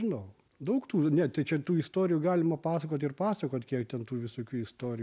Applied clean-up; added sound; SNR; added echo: none; none; none; none.